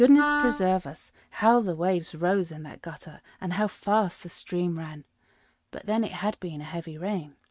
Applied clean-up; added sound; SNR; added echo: neural mask model RNNoise.